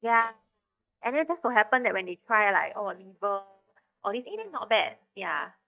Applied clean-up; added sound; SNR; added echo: neural mask model DeepFilterNet 3.